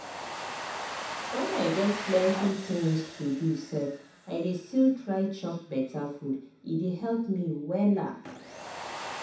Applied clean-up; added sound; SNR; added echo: none; Domestic sounds, home sounds; 11 dB; reverberation time 0.7 s.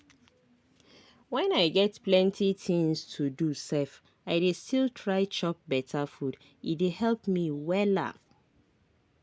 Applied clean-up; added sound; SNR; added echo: none; none; none; none.